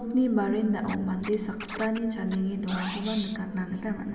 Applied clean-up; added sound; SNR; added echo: none; Scratching (performance technique); 13 dB; reverberation time 2.6 s.